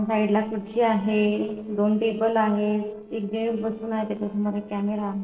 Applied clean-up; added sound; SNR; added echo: neural separator model SepFormer DNS4.